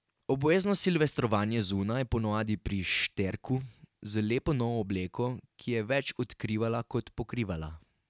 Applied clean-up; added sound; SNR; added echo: none; none; none; none.